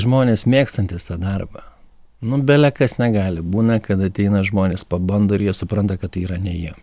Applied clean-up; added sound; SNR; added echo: none; none; none; none.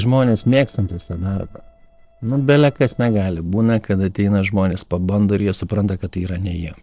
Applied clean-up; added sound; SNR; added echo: neural separator model SepFormer DNS4.